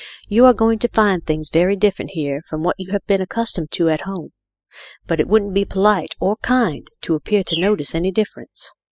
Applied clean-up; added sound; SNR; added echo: classical method spectral subtraction.